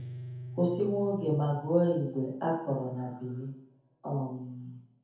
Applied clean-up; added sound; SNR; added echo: none; Guitar; 15 dB; reverberation time 0.7 s.